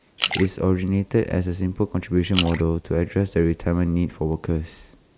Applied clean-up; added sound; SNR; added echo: neural mask model Resemble Enhance denoiser.